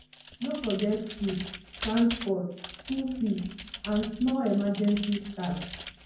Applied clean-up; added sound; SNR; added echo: none; Computer keyboard; 12 dB; reverberation time 0.9 s.